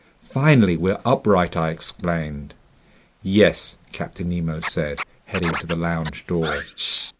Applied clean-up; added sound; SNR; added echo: neural mask model Resemble Enhance denoiser.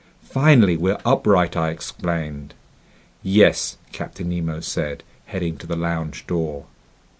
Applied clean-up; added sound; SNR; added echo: none; none; none; none.